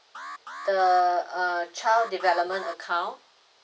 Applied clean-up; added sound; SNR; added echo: none; Alarm; 16 dB; none.